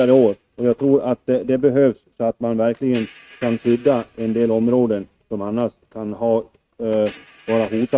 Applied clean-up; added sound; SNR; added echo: neural mask model RNNoise.